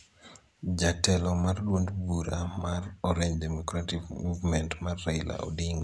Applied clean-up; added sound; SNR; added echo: none; none; none; none.